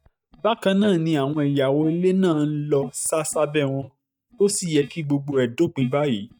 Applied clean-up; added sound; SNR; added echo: neural mask model DeepFilterNet 3.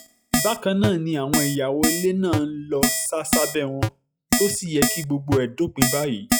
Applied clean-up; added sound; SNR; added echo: classical method log-MMSE.